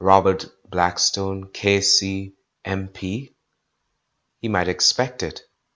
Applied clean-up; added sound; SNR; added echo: none; none; none; none.